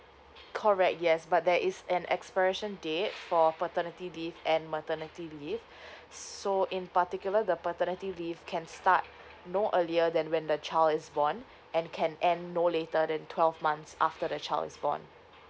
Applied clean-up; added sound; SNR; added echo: none; none; none; none.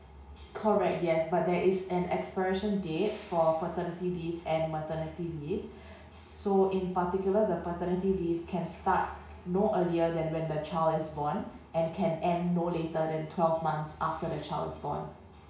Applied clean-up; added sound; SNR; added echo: none; none; none; reverberation time 0.6 s.